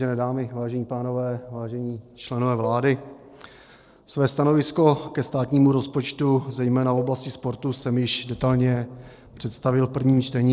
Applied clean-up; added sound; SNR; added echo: neural separator model SepFormer DNS4.